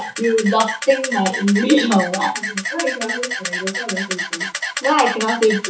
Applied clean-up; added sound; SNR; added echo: classical method WPE with log-MMSE.